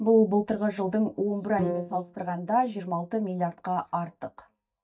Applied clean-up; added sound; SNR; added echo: neural mask model DeepFilterNet 3.